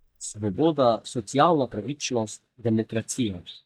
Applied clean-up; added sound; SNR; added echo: neural mask model DeepFilterNet 3.